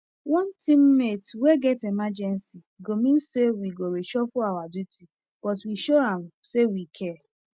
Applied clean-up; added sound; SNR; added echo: none; none; none; none.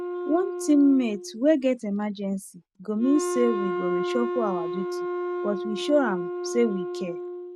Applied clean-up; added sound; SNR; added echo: none; Wind instrument, woodwind instrument; 5 dB; none.